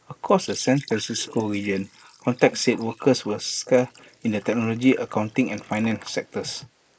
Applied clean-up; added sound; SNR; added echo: neural mask model Resemble Enhance denoiser.